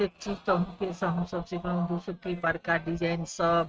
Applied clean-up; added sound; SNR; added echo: neural mask model RNNoise.